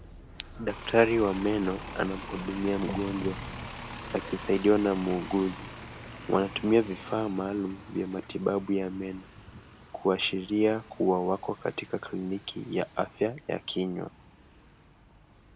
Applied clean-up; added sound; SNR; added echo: none; Bus; 14 dB; none.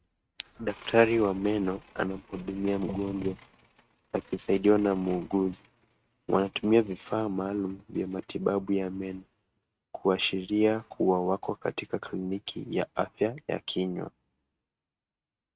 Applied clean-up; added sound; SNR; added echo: neural mask model RNNoise.